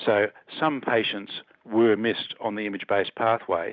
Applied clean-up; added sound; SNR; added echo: none; none; none; none.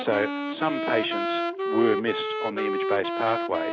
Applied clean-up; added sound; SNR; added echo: none; Wind instrument, woodwind instrument; 1 dB; none.